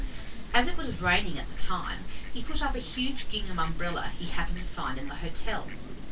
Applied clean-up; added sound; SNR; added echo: none; Fowl; 17 dB; reverberation time 0.1 s.